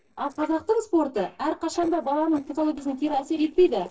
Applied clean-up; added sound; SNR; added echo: neural separator model SepFormer DNS4.